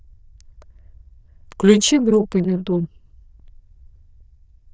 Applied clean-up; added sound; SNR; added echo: neural diffusion model UNIVERSE++.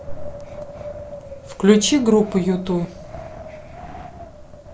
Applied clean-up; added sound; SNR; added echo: none; Wind; 14 dB; none.